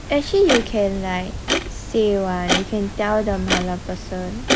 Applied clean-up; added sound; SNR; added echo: none; Clock; 4 dB; none.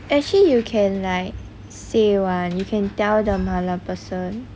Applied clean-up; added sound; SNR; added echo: none; none; none; none.